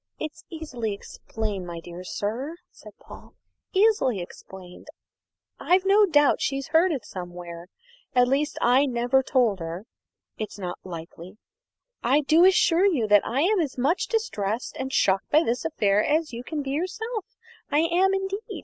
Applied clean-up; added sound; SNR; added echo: none; none; none; none.